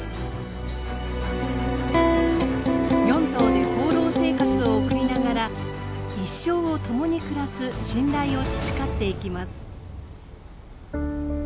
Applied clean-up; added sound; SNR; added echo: none; Electric guitar; -4 dB; none.